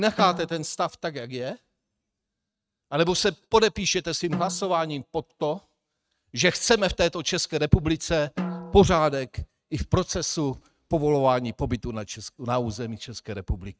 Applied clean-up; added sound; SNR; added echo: neural mask model RNNoise.